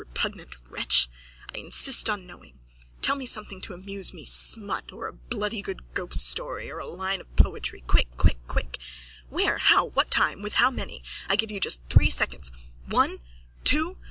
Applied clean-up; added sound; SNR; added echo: none; none; none; none.